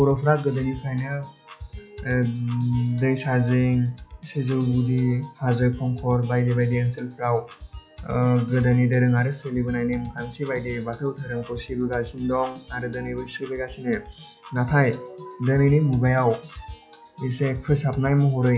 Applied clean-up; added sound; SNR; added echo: classical method log-MMSE.